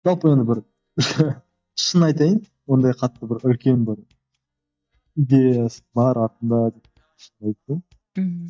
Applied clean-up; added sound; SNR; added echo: neural mask model DeepFilterNet 3.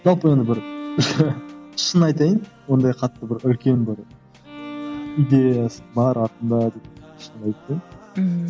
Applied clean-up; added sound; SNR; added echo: none; Bowed string instrument; 17 dB; none.